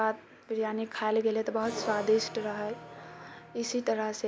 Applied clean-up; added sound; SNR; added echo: none; Electric guitar / Acoustic guitar; 17 dB; none.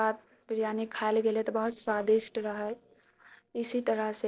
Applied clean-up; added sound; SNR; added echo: neural separator model SepFormer DNS4.